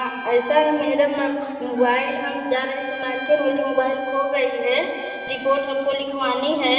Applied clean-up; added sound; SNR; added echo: none; Trumpet; 14 dB; reverberation time 2.8 s.